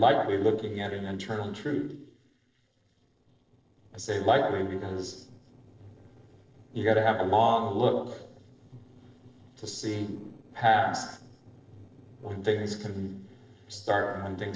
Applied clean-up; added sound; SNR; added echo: neural separator model SepFormer DNS4.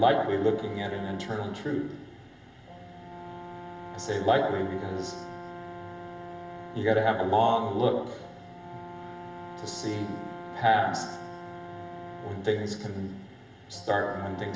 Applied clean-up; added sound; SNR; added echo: none; Brass instrument; 13 dB; reverberation time 0.9 s.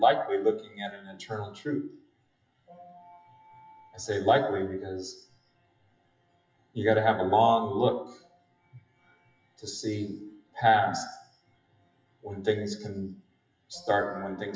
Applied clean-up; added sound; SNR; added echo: classical method WPE with log-MMSE.